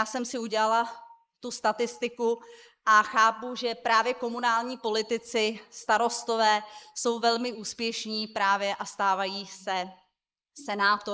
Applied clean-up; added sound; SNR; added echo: neural mask model Resemble Enhance denoiser.